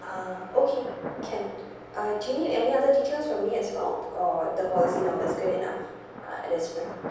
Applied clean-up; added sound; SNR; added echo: none; Thunder; 12 dB; reverberation time 1.1 s.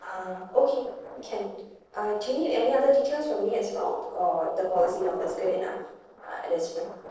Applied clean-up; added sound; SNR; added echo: neural separator model SepFormer DNS4.